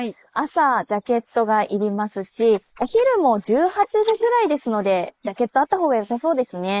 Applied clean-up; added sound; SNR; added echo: neural mask model Resemble Enhance denoiser.